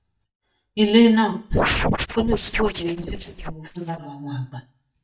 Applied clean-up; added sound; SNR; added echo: neural mask model DeepFilterNet 3.